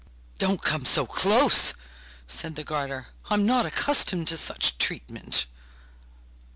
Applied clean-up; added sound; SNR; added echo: none; none; none; none.